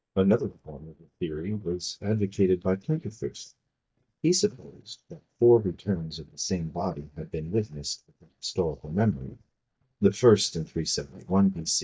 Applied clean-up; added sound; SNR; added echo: neural mask model DeepFilterNet 3.